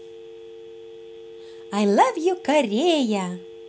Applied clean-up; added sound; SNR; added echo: none; Telephone; 17 dB; none.